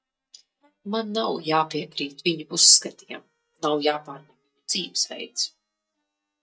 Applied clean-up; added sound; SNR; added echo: neural mask model DeepFilterNet 3.